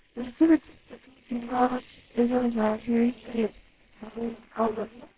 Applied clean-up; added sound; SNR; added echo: neural separator model SepFormer WHAMR!.